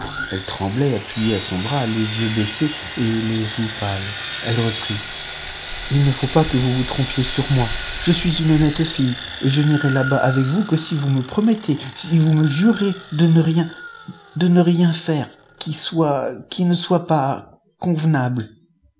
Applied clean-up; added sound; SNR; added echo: none; Sawing; 8 dB; none.